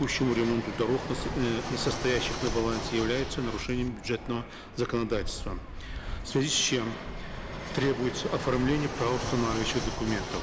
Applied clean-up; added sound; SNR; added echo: none; Fixed-wing aircraft, airplane; 5 dB; none.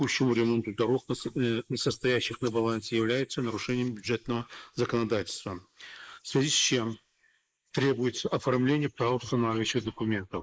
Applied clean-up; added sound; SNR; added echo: neural mask model Resemble Enhance denoiser.